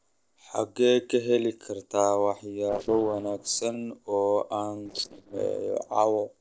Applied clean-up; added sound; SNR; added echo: neural separator model SepFormer DNS4.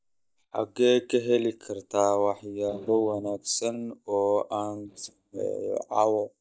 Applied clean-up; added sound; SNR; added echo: neural mask model DeepFilterNet 3.